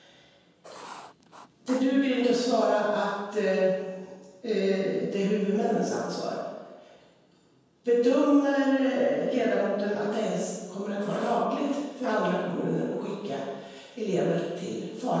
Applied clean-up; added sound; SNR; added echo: none; Writing; 18 dB; reverberation time 1.2 s.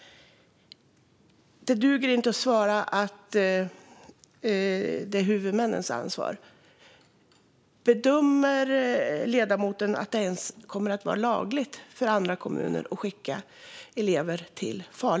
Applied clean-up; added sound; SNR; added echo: none; none; none; none.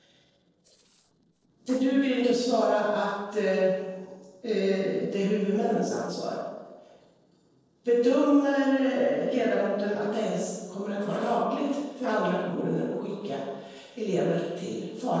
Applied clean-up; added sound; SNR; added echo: neural separator model SepFormer DNS4.